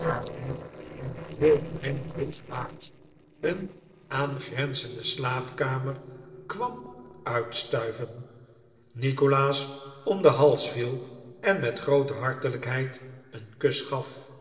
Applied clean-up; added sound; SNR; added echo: neural separator model SepFormer DNS4.